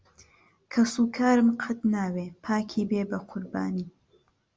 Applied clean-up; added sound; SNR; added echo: none; none; none; none.